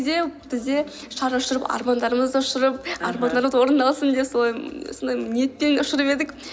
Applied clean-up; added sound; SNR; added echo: none; none; none; none.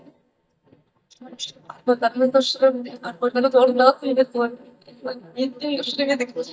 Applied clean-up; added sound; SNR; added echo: neural mask model DeepFilterNet 3.